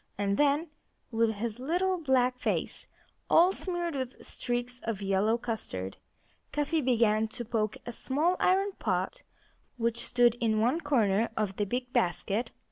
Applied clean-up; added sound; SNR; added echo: none; none; none; none.